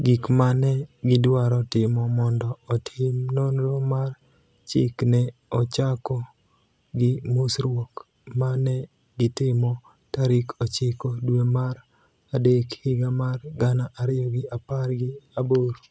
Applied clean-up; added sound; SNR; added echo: none; none; none; none.